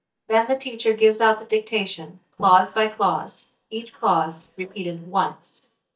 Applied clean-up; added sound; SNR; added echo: neural mask model DeepFilterNet 3.